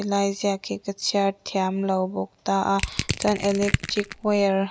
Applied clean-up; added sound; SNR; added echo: none; Crushing; 5 dB; none.